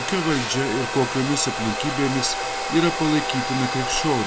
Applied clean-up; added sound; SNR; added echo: none; Domestic sounds, home sounds; 3 dB; none.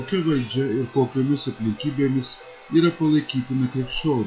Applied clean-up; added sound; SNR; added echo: classical method log-MMSE.